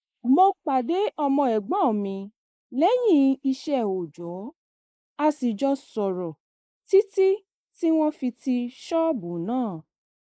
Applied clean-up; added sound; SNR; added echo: neural mask model Resemble Enhance denoiser.